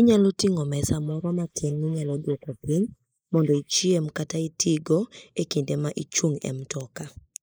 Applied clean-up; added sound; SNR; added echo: neural mask model Resemble Enhance denoiser.